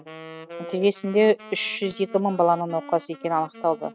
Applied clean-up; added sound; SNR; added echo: neural mask model RNNoise.